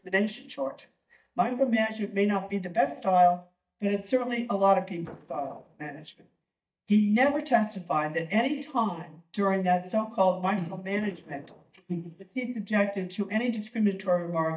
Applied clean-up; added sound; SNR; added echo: neural mask model DeepFilterNet 3.